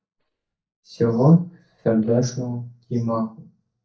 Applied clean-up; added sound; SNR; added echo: neural mask model DeepFilterNet 3.